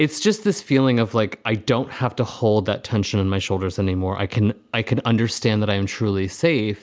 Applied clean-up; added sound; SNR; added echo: none; none; none; none.